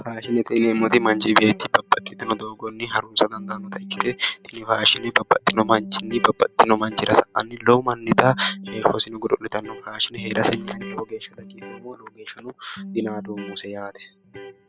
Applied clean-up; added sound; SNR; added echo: none; Electric guitar; 16 dB; none.